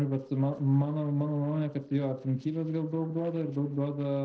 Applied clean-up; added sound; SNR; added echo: neural separator model SepFormer DNS4.